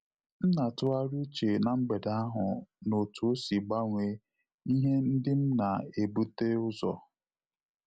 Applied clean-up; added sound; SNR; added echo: none; none; none; none.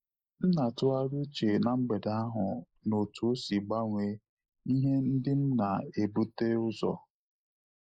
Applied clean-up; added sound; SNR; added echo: neural mask model Resemble Enhance denoiser.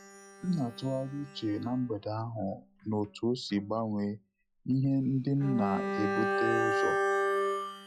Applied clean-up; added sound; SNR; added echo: classical method log-MMSE.